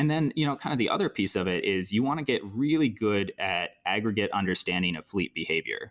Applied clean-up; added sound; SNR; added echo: none; none; none; none.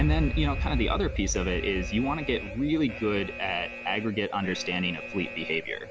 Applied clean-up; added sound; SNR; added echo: none; Alarm; 4 dB; none.